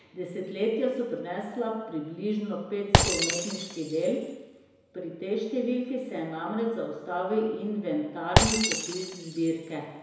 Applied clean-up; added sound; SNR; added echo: none; Shatter; 1 dB; reverberation time 0.9 s.